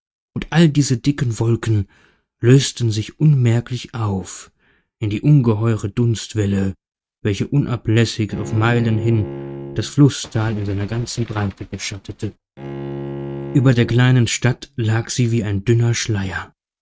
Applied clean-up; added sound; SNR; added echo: neural mask model RNNoise.